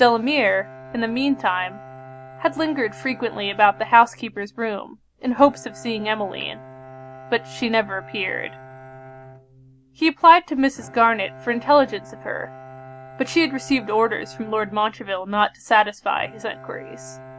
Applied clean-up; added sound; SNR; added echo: none; Bowed string instrument; 19 dB; none.